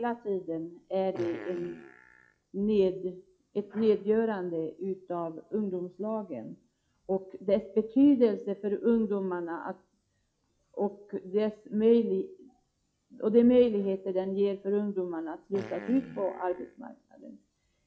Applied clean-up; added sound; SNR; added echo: classical method log-MMSE.